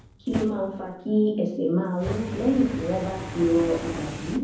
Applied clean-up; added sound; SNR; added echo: none; Fire; 10 dB; reverberation time 0.7 s.